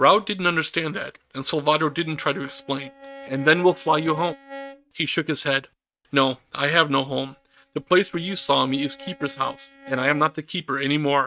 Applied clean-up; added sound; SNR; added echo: neural mask model RNNoise.